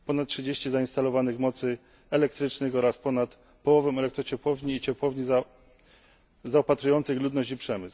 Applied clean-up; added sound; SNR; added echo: none; none; none; none.